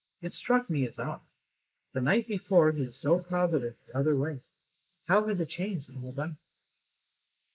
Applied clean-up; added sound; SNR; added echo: neural mask model Resemble Enhance denoiser.